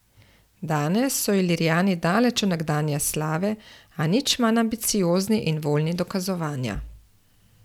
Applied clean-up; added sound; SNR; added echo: none; none; none; none.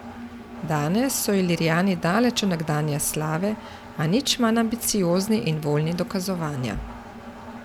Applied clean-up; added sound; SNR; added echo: none; Engine; 15 dB; none.